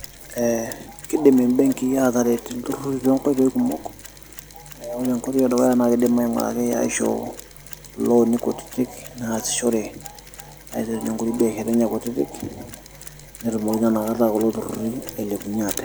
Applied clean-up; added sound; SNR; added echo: none; Mechanisms; 18 dB; none.